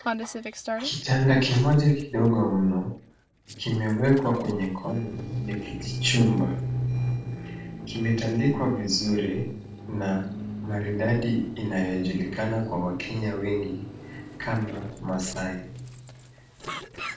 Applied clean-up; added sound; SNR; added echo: neural separator model SepFormer DNS4.